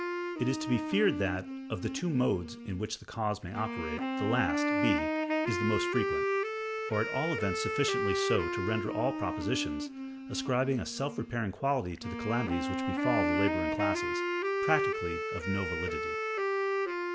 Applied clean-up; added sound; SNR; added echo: none; Wind instrument, woodwind instrument; 0 dB; none.